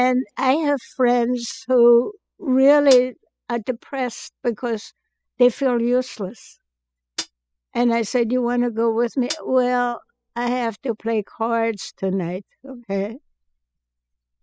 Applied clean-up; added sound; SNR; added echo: classical method spectral subtraction.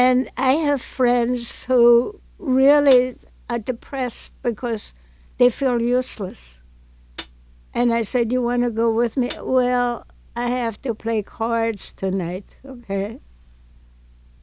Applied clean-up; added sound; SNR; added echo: none; Hi-hat; 16 dB; none.